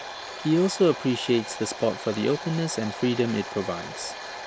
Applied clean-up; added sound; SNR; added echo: none; Domestic sounds, home sounds; 11 dB; none.